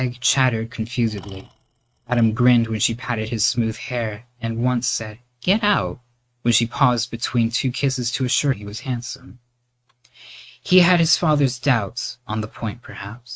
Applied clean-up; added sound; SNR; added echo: neural mask model RNNoise.